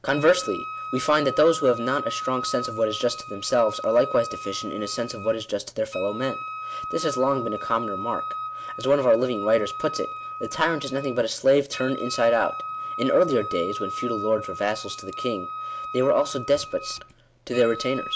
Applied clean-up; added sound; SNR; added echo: none; Wind instrument, woodwind instrument; 9 dB; none.